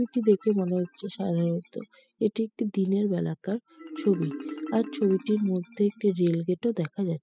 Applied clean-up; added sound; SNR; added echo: classical method spectral subtraction.